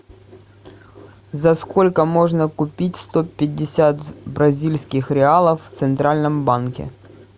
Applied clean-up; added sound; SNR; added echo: none; none; none; none.